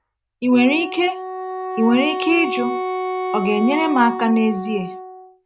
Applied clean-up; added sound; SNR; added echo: none; Wind instrument, woodwind instrument; 7 dB; none.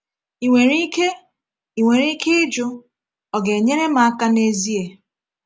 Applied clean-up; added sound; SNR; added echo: none; none; none; none.